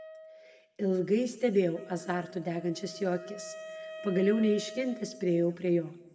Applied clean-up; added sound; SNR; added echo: none; Wind instrument, woodwind instrument; 16 dB; reverberation time 1.4 s.